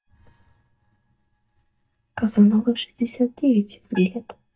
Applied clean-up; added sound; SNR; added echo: neural mask model DeepFilterNet 3.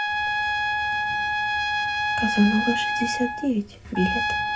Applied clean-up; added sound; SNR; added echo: none; Trumpet; -2 dB; reverberation time 0.2 s.